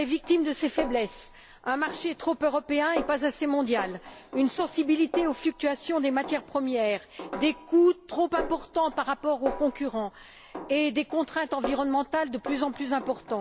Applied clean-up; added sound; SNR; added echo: none; Snare drum; 13 dB; none.